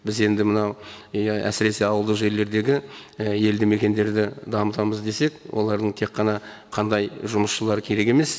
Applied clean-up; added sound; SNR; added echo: none; none; none; none.